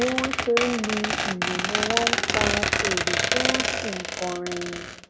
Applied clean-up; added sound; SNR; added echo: none; Squeak; -3 dB; reverberation time 0.8 s.